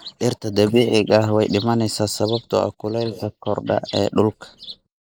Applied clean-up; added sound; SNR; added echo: neural mask model Resemble Enhance denoiser.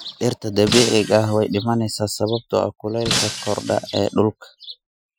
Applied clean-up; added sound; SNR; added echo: classical method Wiener filter.